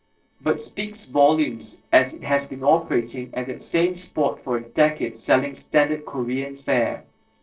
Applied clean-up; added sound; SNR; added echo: neural separator model SepFormer DNS4.